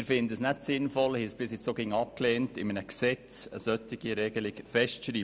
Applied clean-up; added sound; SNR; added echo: none; none; none; none.